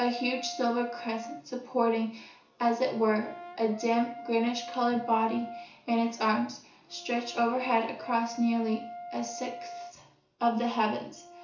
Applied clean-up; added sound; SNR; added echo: none; Brass instrument; 14 dB; reverberation time 0.7 s.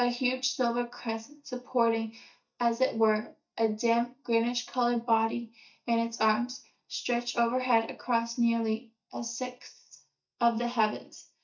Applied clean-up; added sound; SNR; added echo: neural mask model DeepFilterNet 3.